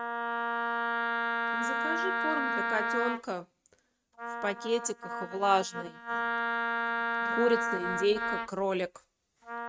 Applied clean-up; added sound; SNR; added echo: neural mask model RNNoise.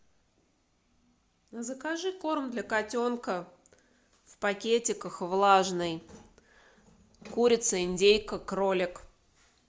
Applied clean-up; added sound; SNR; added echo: none; none; none; none.